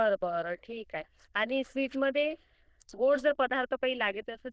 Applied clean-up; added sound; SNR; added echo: neural diffusion model UNIVERSE++.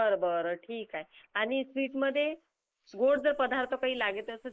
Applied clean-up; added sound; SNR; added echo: neural mask model Resemble Enhance denoiser.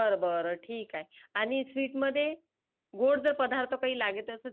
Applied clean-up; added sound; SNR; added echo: none; none; none; none.